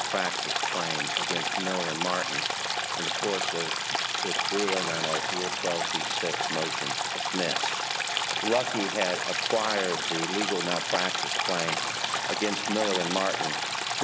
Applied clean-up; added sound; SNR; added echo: none; Stream; -3 dB; none.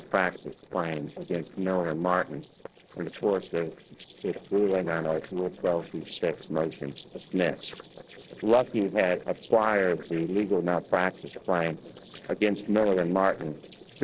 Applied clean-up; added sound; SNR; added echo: neural separator model SepFormer DNS4.